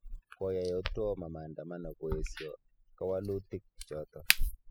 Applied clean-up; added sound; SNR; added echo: classical method spectral subtraction.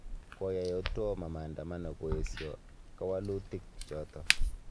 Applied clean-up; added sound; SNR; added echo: none; Crack; -1 dB; none.